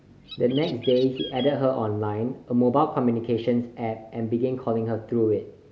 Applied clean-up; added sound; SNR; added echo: none; Bird; 15 dB; none.